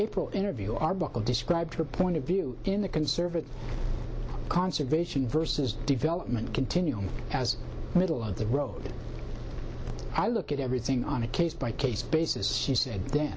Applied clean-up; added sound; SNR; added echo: none; none; none; none.